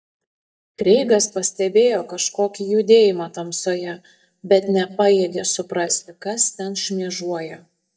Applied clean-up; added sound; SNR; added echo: neural mask model DeepFilterNet 3.